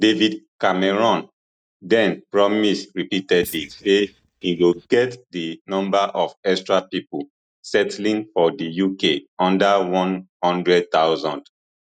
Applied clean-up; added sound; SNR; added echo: neural mask model DeepFilterNet 3.